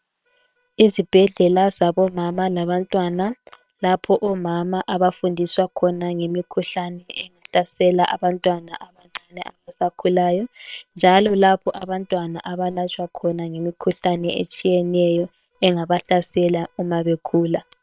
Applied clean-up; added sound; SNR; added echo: neural separator model SepFormer WHAM!.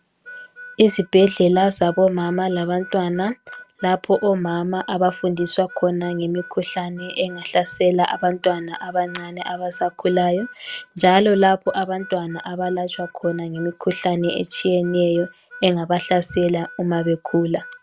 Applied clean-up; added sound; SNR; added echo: none; Harmonica; 20 dB; none.